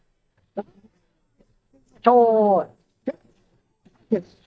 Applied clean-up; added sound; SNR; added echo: neural mask model DeepFilterNet 3.